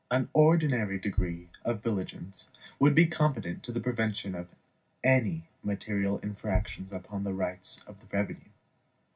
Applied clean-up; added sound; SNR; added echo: none; Bass drum; 8 dB; reverberation time 0.4 s.